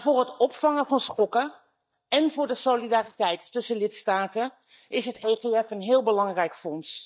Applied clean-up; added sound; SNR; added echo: neural mask model DeepFilterNet 3.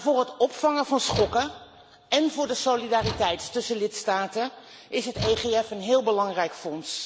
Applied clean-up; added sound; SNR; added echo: none; Slam / Tools; 13 dB; none.